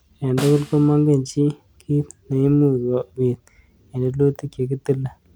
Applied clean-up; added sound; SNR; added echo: none; Snare drum; 16 dB; none.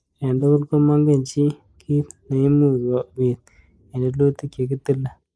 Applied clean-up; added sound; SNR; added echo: neural mask model Resemble Enhance denoiser.